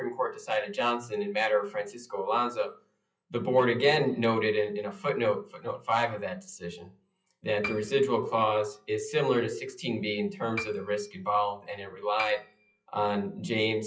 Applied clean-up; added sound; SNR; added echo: classical method WPE with log-MMSE.